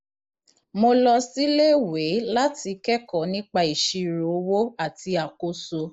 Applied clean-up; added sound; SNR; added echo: neural mask model Resemble Enhance denoiser.